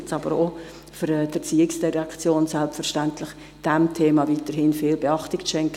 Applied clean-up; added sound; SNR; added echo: none; none; none; none.